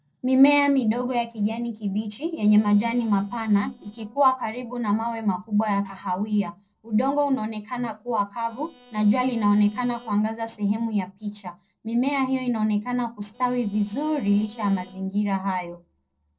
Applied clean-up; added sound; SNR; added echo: neural separator model SepFormer DNS4.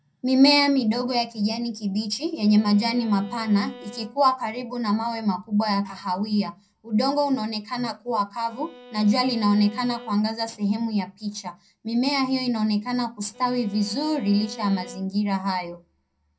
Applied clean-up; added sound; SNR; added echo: none; Bowed string instrument; 20 dB; reverberation time 0.2 s.